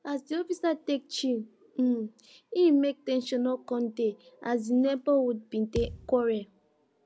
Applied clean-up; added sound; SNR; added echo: none; Thump, thud; 14 dB; none.